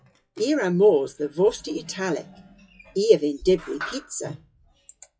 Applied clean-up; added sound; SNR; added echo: classical method log-MMSE.